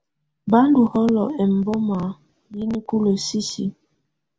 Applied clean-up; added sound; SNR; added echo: none; none; none; none.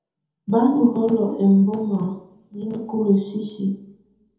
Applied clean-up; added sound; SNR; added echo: none; none; none; reverberation time 0.7 s.